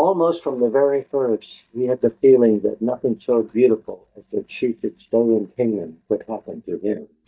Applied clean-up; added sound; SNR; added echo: neural mask model DeepFilterNet 3.